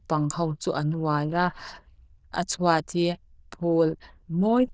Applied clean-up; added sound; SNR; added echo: neural diffusion model UNIVERSE++.